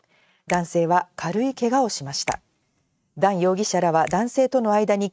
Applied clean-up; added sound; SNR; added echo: neural mask model RNNoise.